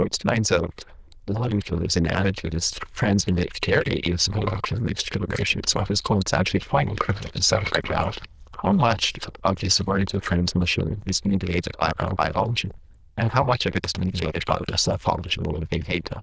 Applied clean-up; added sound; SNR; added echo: neural diffusion model UNIVERSE++.